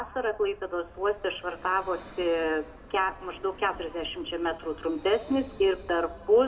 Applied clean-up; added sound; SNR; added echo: none; Vehicle; 19 dB; reverberation time 0.8 s.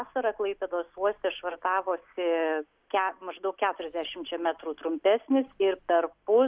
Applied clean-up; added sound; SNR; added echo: none; none; none; none.